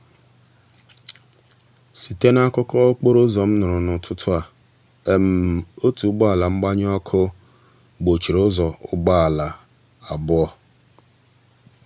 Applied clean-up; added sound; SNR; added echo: none; none; none; none.